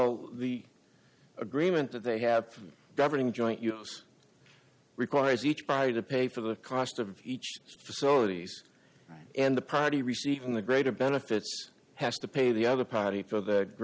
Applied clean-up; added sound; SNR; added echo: none; none; none; none.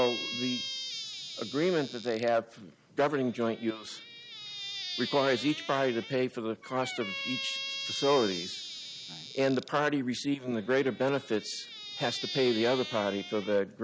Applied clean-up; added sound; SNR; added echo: none; Squeak; 9 dB; none.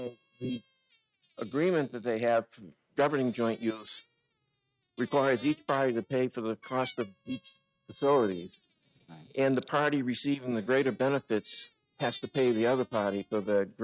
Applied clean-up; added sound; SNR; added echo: neural mask model RNNoise.